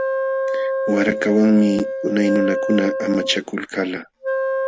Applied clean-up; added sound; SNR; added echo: none; Wind instrument, woodwind instrument; 3 dB; none.